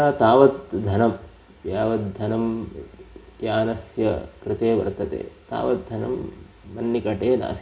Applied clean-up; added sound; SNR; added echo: none; none; none; reverberation time 0.3 s.